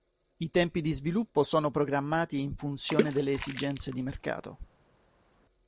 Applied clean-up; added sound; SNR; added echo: none; Water / Splash, splatter; 6 dB; none.